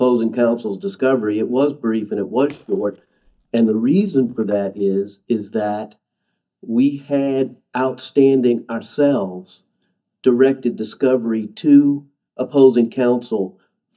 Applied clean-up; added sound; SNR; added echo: neural mask model DeepFilterNet 3.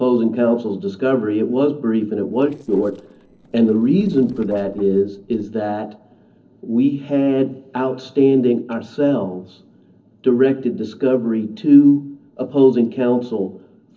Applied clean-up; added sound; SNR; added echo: neural separator model SepFormer DNS4.